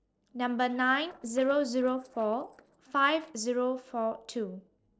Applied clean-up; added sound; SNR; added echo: neural separator model SepFormer DNS4.